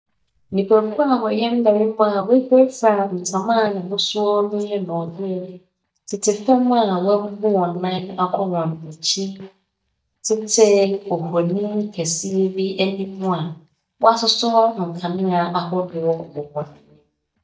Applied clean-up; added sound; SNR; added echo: neural mask model DeepFilterNet 3.